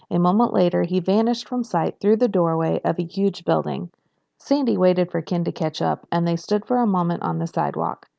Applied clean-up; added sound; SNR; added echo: none; none; none; none.